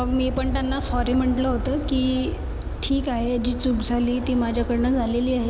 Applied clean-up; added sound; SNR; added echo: none; Aircraft; 5 dB; none.